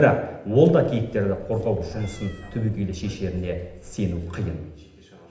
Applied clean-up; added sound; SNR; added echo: none; Cat; 19 dB; reverberation time 0.8 s.